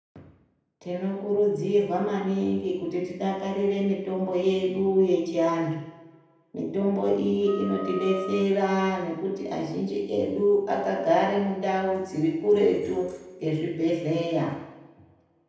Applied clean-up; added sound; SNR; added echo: none; Wind instrument, woodwind instrument; 13 dB; reverberation time 0.8 s.